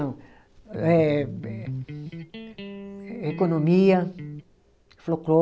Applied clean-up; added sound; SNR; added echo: none; Electric guitar; 11 dB; none.